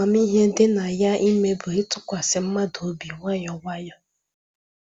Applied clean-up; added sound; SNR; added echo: none; none; none; none.